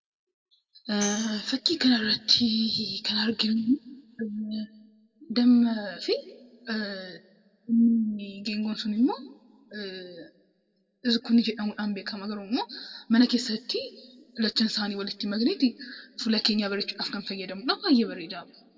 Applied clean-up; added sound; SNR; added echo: none; Tambourine; 12 dB; reverberation time 0.9 s.